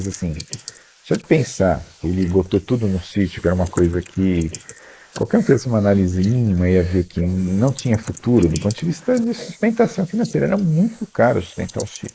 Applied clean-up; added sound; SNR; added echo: neural mask model Resemble Enhance denoiser.